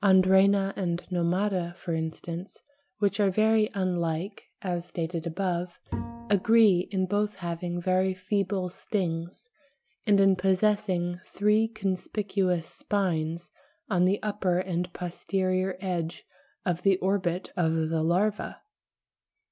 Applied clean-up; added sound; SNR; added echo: none; Bowed string instrument; 14 dB; none.